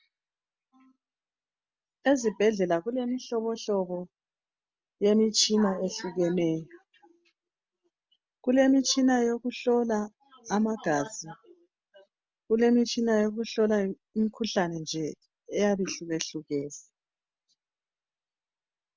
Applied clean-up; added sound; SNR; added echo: none; none; none; none.